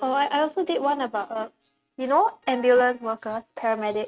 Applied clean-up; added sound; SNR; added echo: neural mask model RNNoise.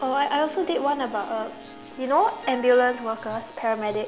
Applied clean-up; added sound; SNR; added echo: none; Harp; 17 dB; none.